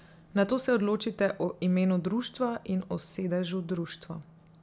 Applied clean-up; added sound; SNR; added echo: none; none; none; none.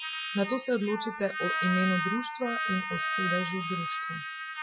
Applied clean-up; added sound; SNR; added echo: classical method Wiener filter.